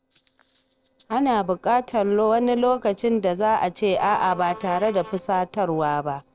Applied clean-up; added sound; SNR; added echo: neural separator model SepFormer DNS4.